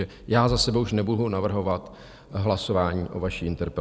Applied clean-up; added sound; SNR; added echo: none; none; none; none.